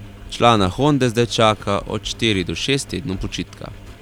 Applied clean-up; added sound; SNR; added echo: none; Engine; 17 dB; none.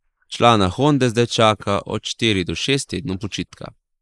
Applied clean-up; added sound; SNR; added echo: neural mask model Resemble Enhance denoiser.